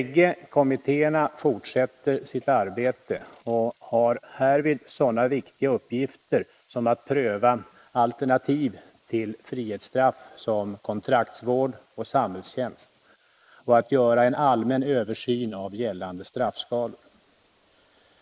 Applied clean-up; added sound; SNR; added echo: neural mask model Resemble Enhance denoiser.